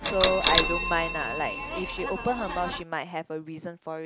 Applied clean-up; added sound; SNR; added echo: none; Bell; 0 dB; none.